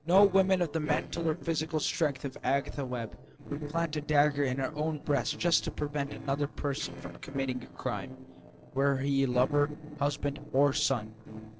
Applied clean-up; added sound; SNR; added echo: neural separator model SepFormer DNS4.